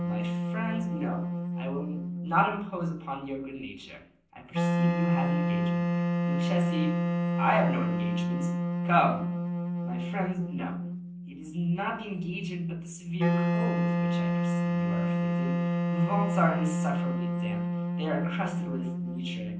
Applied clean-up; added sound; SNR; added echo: none; Wind instrument, woodwind instrument; -4 dB; reverberation time 0.6 s.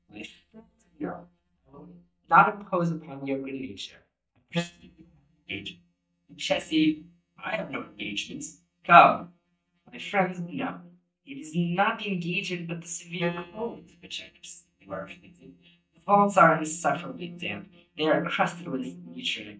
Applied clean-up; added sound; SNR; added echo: neural mask model DeepFilterNet 3.